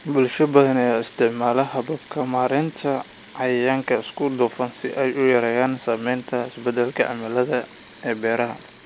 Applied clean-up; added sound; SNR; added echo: none; Sink (filling or washing) / Water tap, faucet; 18 dB; none.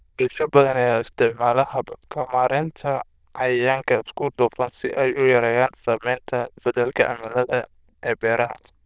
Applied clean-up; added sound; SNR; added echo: neural diffusion model UNIVERSE++.